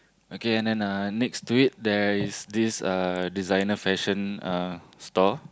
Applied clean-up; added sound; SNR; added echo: none; none; none; none.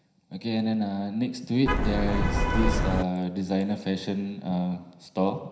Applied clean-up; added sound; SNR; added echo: none; Vehicle horn, car horn, honking; -4 dB; reverberation time 0.9 s.